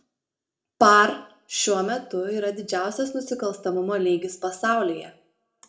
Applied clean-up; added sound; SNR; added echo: none; none; none; reverberation time 0.3 s.